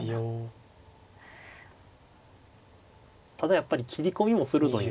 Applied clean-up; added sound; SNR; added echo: none; none; none; none.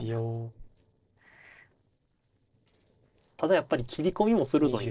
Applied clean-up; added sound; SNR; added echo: neural separator model SepFormer DNS4.